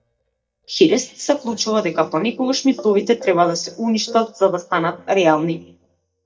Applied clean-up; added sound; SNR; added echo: neural mask model DeepFilterNet 3.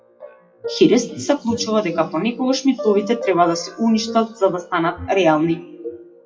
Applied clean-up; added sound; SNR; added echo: classical method WPE with log-MMSE.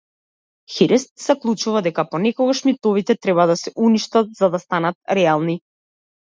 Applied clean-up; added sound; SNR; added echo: none; none; none; none.